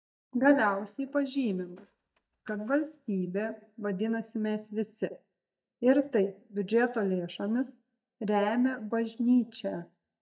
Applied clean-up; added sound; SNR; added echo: neural mask model DeepFilterNet 3.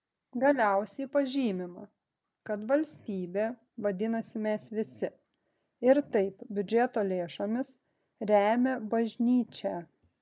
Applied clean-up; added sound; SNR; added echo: none; none; none; none.